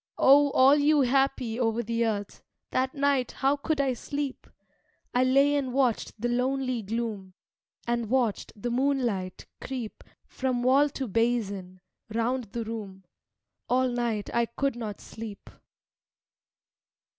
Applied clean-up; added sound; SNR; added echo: none; none; none; none.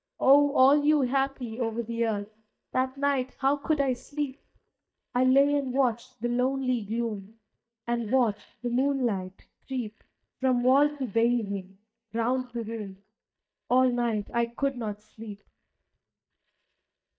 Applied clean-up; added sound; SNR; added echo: neural mask model DeepFilterNet 3.